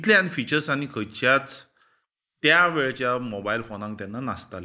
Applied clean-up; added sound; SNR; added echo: neural mask model Resemble Enhance denoiser.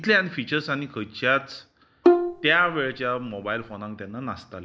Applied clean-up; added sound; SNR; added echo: none; Bowed string instrument; -2 dB; none.